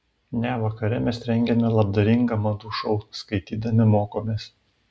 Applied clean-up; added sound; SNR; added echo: none; none; none; none.